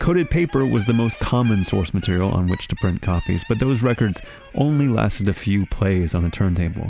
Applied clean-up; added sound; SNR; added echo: none; none; none; none.